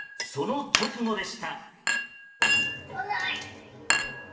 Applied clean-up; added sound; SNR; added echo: none; Chink, clink; -3 dB; reverberation time 1.0 s.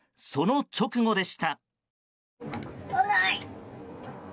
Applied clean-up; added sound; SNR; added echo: none; none; none; none.